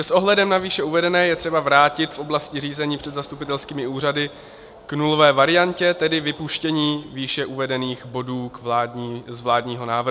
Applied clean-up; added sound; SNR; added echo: none; none; none; none.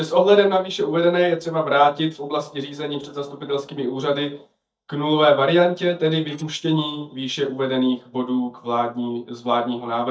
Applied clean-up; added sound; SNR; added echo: neural mask model DeepFilterNet 3.